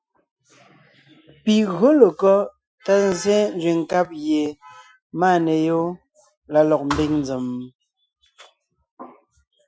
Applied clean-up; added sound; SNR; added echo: classical method Wiener filter.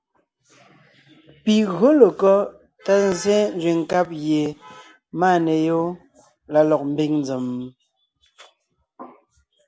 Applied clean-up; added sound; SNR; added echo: none; none; none; none.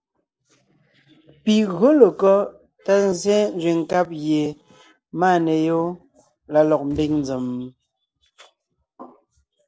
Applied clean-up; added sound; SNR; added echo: neural separator model SepFormer DNS4.